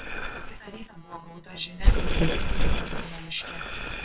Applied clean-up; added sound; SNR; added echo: neural separator model SepFormer WHAMR!.